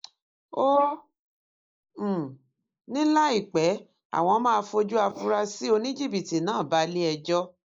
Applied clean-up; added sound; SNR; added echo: neural mask model Resemble Enhance denoiser.